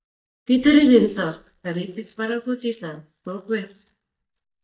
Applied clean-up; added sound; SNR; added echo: neural mask model DeepFilterNet 3.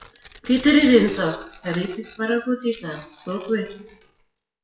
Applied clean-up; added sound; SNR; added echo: classical method WPE with log-MMSE.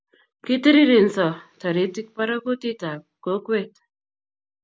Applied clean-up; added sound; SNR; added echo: none; none; none; none.